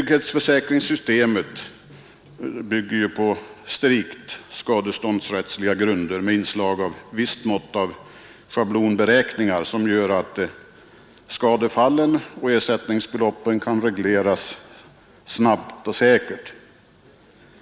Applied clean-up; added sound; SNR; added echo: none; none; none; none.